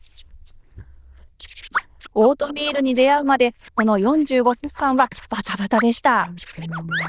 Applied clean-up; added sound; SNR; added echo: neural diffusion model UNIVERSE++.